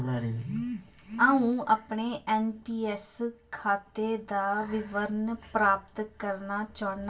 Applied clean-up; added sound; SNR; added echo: none; none; none; reverberation time 0.2 s.